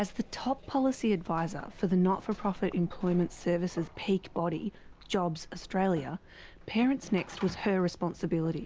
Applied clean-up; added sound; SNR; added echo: none; none; none; none.